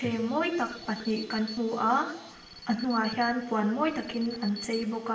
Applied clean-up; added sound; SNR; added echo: none; Alarm; 16 dB; reverberation time 0.8 s.